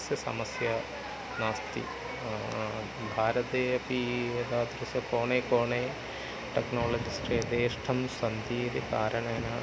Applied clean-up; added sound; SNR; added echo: none; Musical instrument + Musical instrument; 17 dB; none.